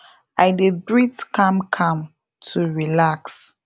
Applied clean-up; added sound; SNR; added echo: none; none; none; none.